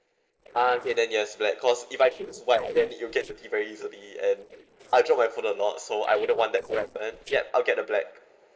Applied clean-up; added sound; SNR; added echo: neural separator model SepFormer DNS4.